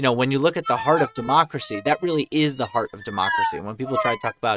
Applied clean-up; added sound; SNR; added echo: neural mask model RNNoise.